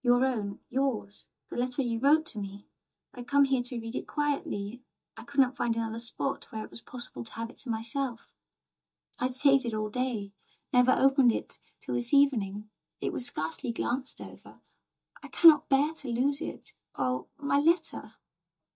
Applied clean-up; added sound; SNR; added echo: neural mask model DeepFilterNet 3.